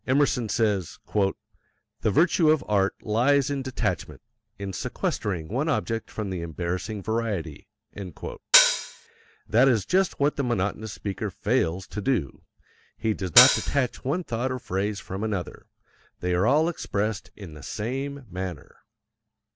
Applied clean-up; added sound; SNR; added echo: none; Hi-hat; -4 dB; none.